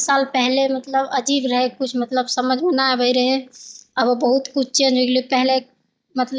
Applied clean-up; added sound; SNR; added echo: neural mask model DeepFilterNet 3.